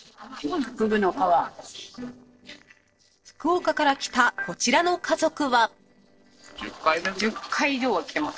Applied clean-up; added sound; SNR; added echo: neural separator model SepFormer DNS4.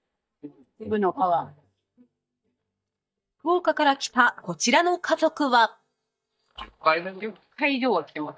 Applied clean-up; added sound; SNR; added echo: neural mask model DeepFilterNet 3.